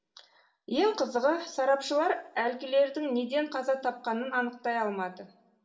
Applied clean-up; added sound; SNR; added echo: none; none; none; reverberation time 0.5 s.